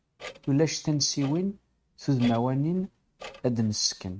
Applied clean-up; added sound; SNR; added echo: neural mask model RNNoise.